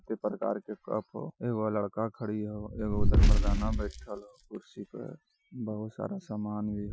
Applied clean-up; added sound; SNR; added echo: classical method Wiener filter.